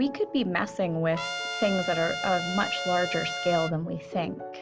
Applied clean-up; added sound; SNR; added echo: none; Trumpet; 5 dB; none.